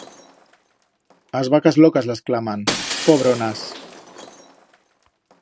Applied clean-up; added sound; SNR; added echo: none; Shatter; 12 dB; none.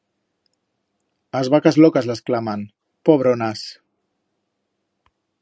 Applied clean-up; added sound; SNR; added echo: none; none; none; none.